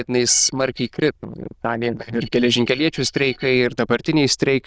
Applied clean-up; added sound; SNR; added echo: neural diffusion model UNIVERSE++.